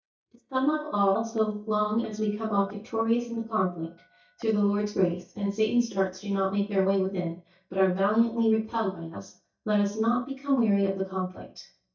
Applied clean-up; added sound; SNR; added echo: neural mask model DeepFilterNet 3.